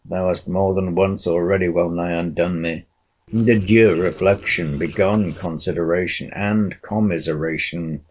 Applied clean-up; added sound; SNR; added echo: neural separator model SepFormer DNS4.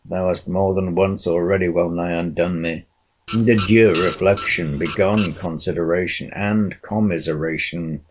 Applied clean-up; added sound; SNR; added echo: none; Printer; 12 dB; none.